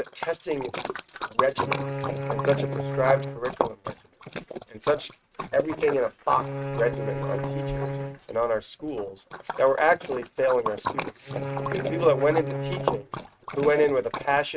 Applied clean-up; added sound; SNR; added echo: neural mask model RNNoise.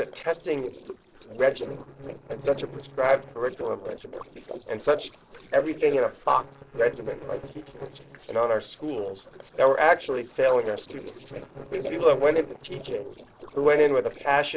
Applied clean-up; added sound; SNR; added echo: neural separator model SepFormer DNS4.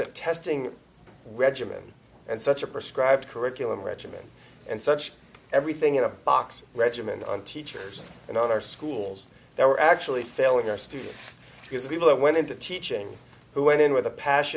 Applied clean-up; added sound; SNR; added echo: none; none; none; none.